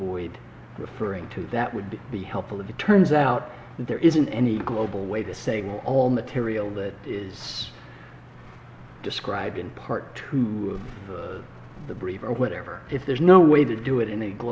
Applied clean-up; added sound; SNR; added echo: none; none; none; none.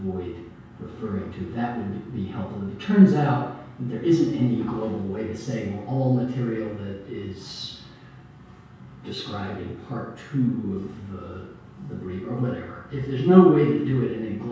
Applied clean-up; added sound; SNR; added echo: none; none; none; reverberation time 0.6 s.